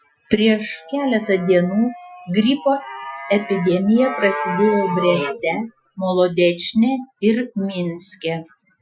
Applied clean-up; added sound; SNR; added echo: classical method Wiener filter.